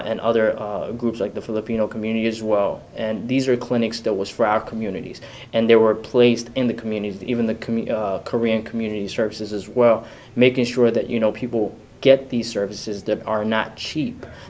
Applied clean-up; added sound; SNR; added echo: none; none; none; none.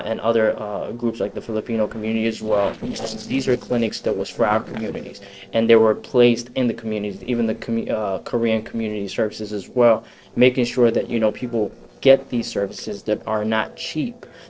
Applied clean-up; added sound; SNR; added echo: neural separator model SepFormer DNS4.